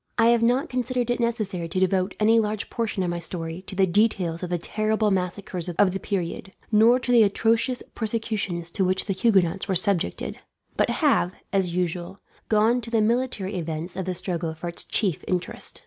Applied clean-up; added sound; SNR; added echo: none; none; none; none.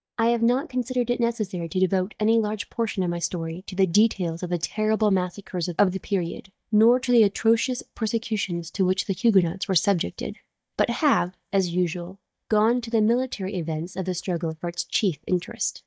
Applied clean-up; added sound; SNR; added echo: neural mask model DeepFilterNet 3.